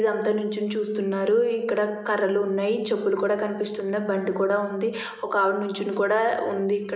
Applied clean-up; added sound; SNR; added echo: none; none; none; none.